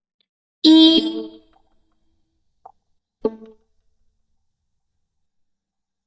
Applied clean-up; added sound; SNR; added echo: neural mask model DeepFilterNet 3.